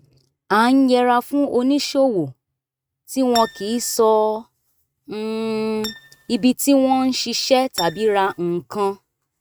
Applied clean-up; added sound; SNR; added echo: neural mask model RNNoise.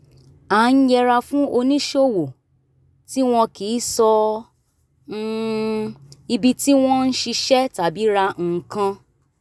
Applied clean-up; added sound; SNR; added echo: none; none; none; none.